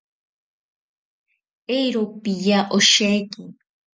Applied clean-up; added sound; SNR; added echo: none; none; none; none.